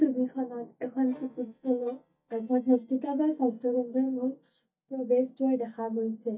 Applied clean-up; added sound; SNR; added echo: neural mask model DeepFilterNet 3.